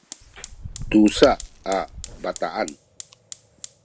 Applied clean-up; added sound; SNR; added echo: none; Fire + Shatter / Crushing; 13 dB; none.